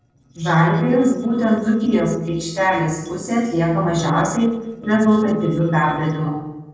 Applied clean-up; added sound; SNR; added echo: neural separator model SepFormer DNS4.